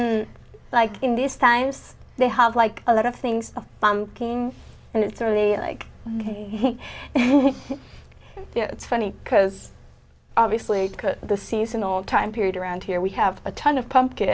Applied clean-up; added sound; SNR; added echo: none; none; none; none.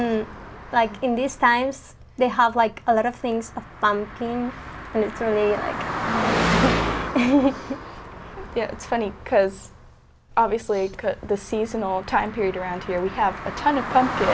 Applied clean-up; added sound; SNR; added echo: none; Car passing by; 7 dB; none.